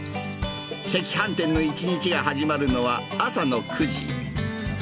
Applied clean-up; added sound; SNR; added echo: none; none; none; none.